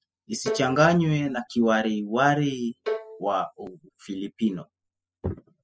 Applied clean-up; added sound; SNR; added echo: classical method spectral subtraction.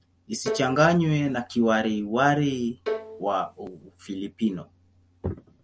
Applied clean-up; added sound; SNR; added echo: none; Bowed string instrument; 10 dB; none.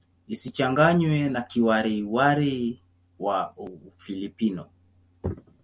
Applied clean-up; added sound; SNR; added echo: none; none; none; none.